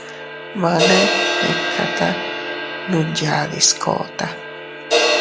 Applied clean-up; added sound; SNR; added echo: none; Crash cymbal; -1 dB; none.